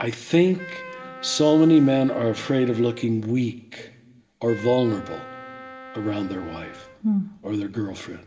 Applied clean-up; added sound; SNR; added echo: none; Wind instrument, woodwind instrument; 18 dB; reverberation time 2.6 s.